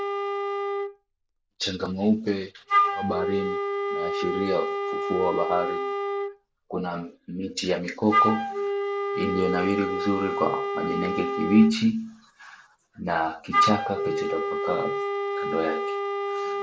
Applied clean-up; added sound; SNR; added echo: none; Wind instrument, woodwind instrument; 0 dB; none.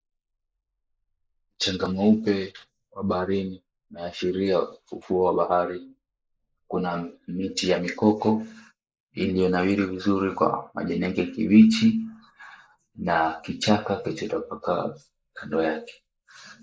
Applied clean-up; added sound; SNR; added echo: neural mask model Resemble Enhance denoiser.